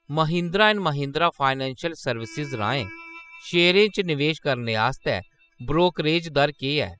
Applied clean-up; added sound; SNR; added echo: classical method spectral subtraction.